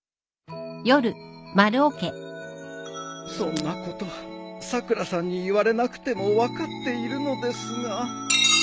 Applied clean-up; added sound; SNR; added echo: none; Shatter; 19 dB; none.